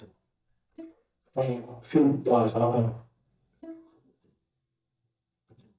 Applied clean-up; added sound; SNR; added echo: neural mask model DeepFilterNet 3.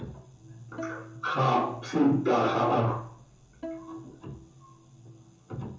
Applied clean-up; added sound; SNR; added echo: none; Bowed string instrument; 16 dB; reverberation time 0.6 s.